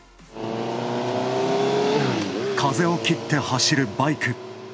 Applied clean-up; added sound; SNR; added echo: none; none; none; none.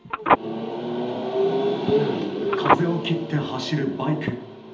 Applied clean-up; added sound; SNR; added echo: none; Telephone; 3 dB; reverberation time 1.2 s.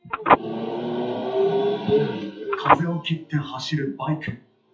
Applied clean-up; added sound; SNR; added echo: classical method WPE with log-MMSE.